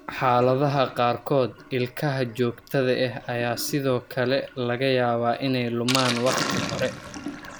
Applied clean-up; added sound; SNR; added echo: none; Sink (filling or washing); 10 dB; none.